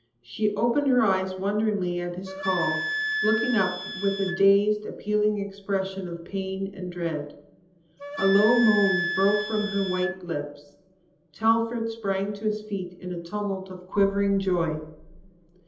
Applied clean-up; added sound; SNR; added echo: none; Wind instrument, woodwind instrument; 7 dB; reverberation time 1.2 s.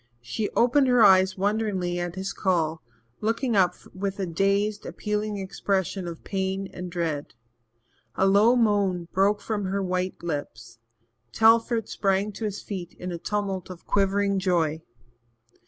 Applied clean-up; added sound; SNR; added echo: none; none; none; none.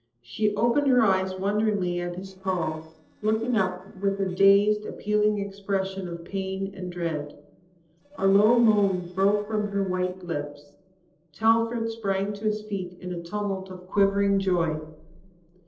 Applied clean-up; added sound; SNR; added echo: neural separator model SepFormer DNS4.